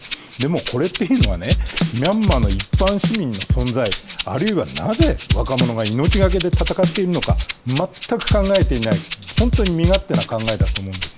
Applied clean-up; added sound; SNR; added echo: none; Drum / Drum kit + Rattle (instrument); 0 dB; none.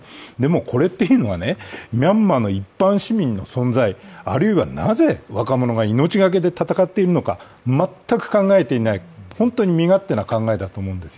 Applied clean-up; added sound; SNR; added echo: none; none; none; none.